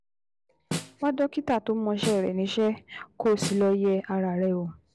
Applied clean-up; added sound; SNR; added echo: none; Snare drum; 11 dB; none.